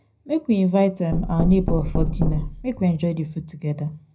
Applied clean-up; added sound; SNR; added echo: none; Knock; 3 dB; reverberation time 0.3 s.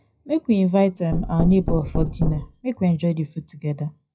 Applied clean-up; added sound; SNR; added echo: classical method WPE with log-MMSE.